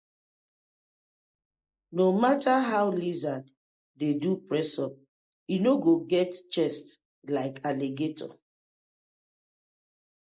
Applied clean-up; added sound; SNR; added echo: neural mask model Resemble Enhance denoiser.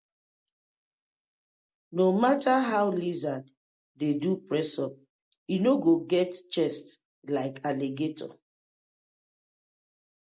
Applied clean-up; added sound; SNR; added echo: none; none; none; none.